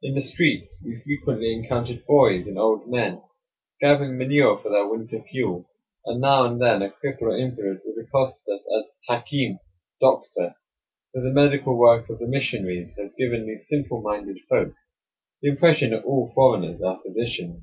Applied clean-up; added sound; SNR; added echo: none; none; none; none.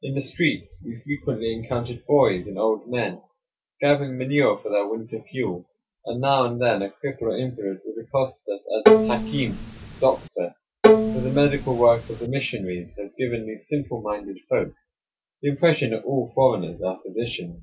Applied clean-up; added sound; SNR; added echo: none; Bowed string instrument; -4 dB; none.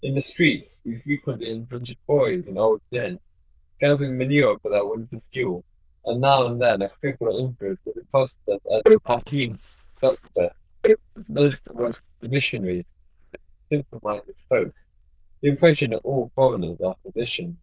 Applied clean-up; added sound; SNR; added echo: neural diffusion model UNIVERSE++.